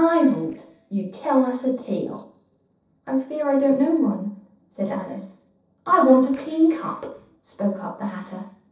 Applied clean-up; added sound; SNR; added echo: neural separator model SepFormer DNS4.